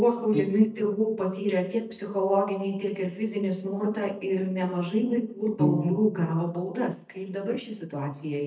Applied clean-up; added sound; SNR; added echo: neural mask model DeepFilterNet 3.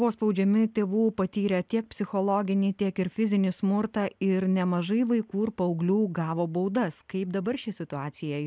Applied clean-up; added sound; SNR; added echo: none; none; none; none.